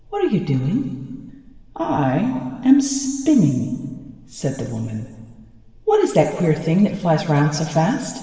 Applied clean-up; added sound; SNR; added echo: none; none; none; reverberation time 1.8 s.